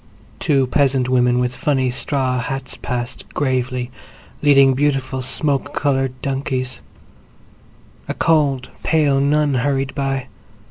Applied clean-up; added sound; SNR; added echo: none; none; none; none.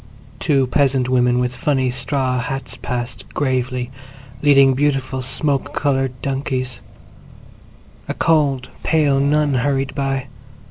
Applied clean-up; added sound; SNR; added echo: none; Accelerating, revving, vroom; 20 dB; none.